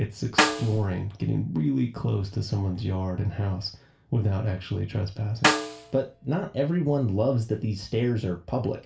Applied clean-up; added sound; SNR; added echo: none; Snare drum; 3 dB; reverberation time 0.3 s.